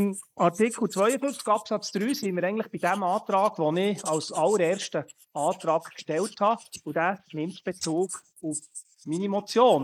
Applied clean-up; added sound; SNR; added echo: neural mask model Resemble Enhance denoiser.